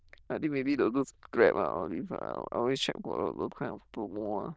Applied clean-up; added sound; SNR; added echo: neural diffusion model UNIVERSE++.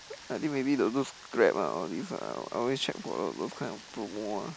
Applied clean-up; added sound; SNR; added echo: neural mask model Resemble Enhance denoiser.